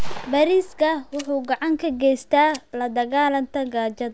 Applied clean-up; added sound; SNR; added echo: none; Gunshot, gunfire; 10 dB; none.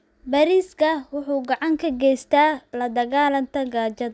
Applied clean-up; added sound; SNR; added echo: none; none; none; none.